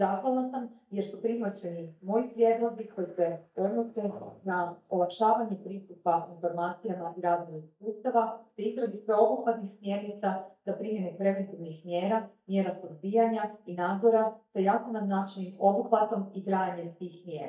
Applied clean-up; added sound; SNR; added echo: neural mask model DeepFilterNet 3.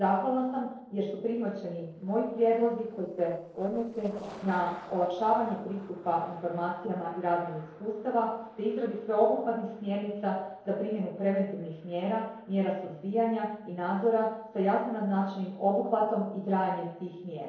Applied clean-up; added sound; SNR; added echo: neural separator model SepFormer DNS4.